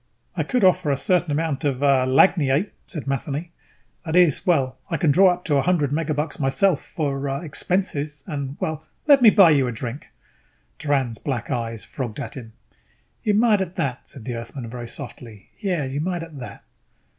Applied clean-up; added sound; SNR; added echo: none; none; none; none.